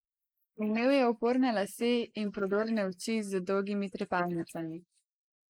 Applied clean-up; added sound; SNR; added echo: neural mask model Resemble Enhance denoiser.